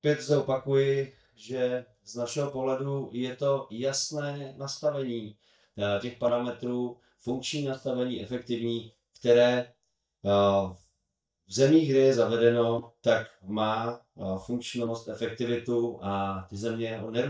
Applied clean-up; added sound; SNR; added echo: neural mask model DeepFilterNet 3.